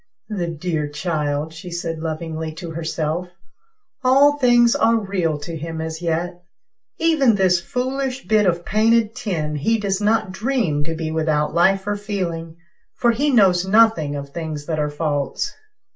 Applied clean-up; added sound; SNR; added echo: none; none; none; reverberation time 0.2 s.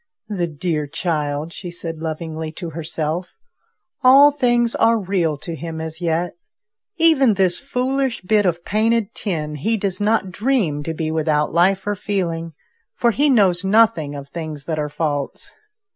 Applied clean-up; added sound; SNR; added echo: none; none; none; none.